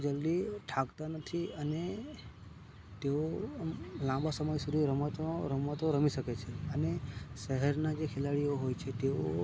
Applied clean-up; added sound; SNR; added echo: none; none; none; none.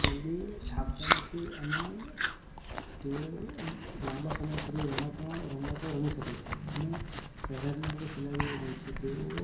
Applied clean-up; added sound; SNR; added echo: none; Chewing, mastication; -1 dB; reverberation time 0.7 s.